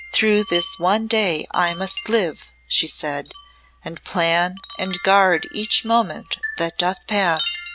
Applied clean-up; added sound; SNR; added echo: none; Wind chime; 12 dB; none.